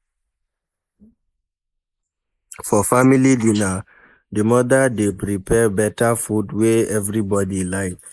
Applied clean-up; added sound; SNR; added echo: neural mask model Resemble Enhance denoiser.